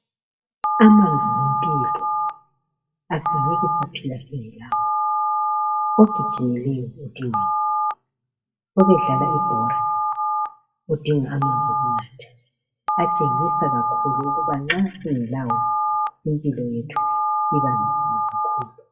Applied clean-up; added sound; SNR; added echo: classical method WPE with log-MMSE.